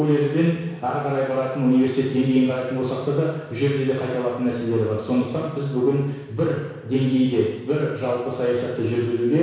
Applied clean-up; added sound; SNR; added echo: none; none; none; reverberation time 1.1 s.